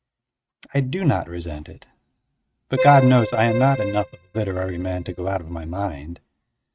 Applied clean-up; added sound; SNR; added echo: neural mask model RNNoise.